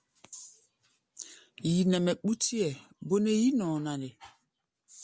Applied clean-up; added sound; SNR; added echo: none; none; none; none.